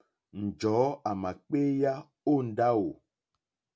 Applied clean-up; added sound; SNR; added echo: none; none; none; none.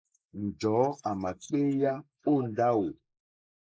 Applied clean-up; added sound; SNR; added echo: neural mask model Resemble Enhance denoiser.